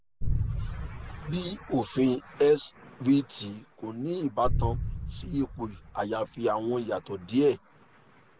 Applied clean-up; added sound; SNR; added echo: none; Boom; 5 dB; none.